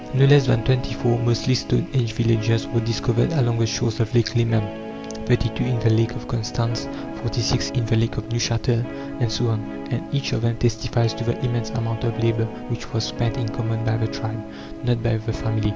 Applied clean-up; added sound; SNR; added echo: none; Guitar; 11 dB; none.